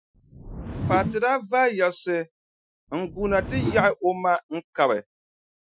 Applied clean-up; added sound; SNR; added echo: classical method Wiener filter.